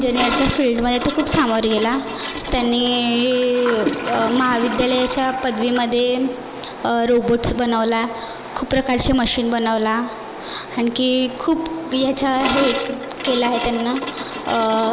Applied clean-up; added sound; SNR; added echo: none; Toilet flush / Gurgling; 10 dB; none.